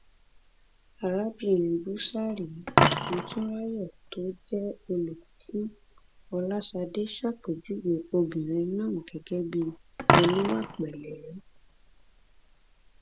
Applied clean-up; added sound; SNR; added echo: none; Coin (dropping); 1 dB; none.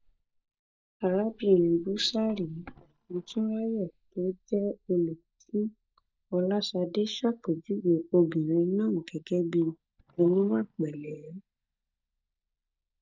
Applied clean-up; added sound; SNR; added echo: neural mask model DeepFilterNet 3.